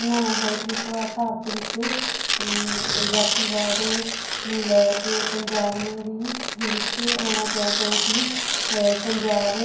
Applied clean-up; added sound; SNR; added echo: none; Tearing; 0 dB; reverberation time 0.9 s.